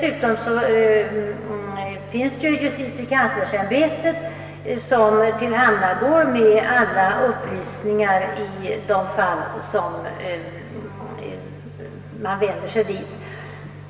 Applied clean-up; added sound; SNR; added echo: none; none; none; reverberation time 2.3 s.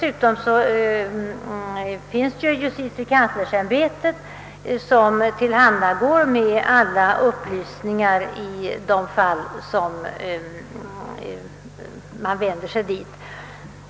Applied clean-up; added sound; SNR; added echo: none; none; none; none.